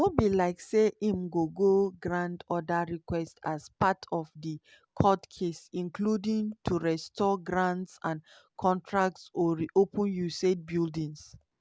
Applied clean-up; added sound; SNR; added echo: none; none; none; none.